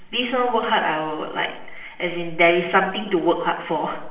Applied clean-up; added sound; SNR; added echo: none; none; none; reverberation time 0.8 s.